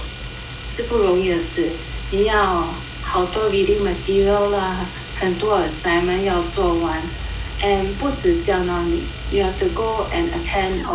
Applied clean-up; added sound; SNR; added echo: none; Domestic sounds, home sounds; 12 dB; none.